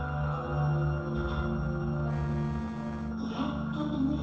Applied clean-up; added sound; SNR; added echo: neural separator model SepFormer DNS4.